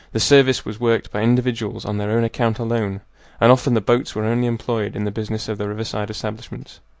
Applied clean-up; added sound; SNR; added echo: none; none; none; none.